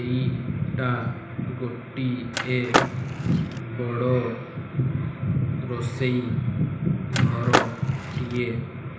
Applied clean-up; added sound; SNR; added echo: none; Skateboard; 1 dB; reverberation time 1.0 s.